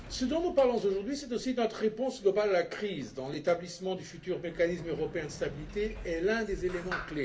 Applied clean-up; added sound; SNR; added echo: none; Sliding door; 15 dB; reverberation time 0.3 s.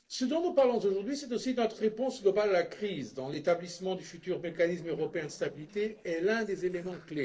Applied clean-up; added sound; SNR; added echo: neural separator model SepFormer DNS4.